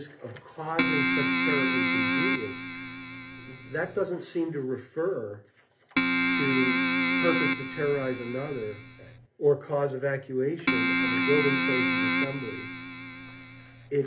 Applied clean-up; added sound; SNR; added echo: none; Keyboard (musical); -4 dB; reverberation time 0.3 s.